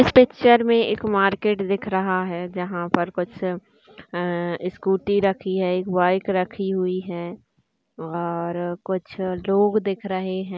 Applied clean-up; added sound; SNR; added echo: none; none; none; none.